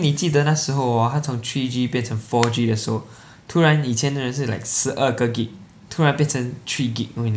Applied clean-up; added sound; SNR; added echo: none; none; none; none.